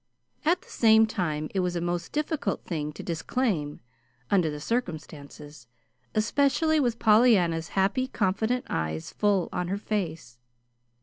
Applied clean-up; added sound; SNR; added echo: none; none; none; none.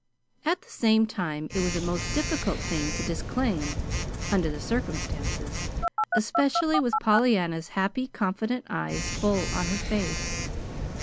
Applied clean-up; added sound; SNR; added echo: none; Telephone; 3 dB; none.